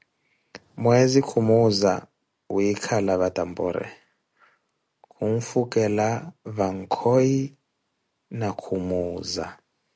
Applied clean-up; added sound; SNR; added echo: none; none; none; none.